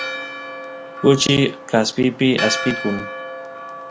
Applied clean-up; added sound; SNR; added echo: none; Church bell; 9 dB; none.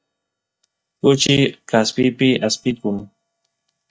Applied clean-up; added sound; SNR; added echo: neural mask model DeepFilterNet 3.